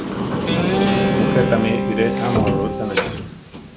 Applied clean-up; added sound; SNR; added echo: none; Guitar + Sliding door; -4 dB; none.